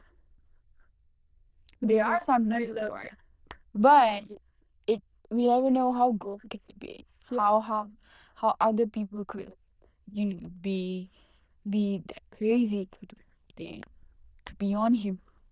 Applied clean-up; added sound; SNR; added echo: neural diffusion model UNIVERSE++.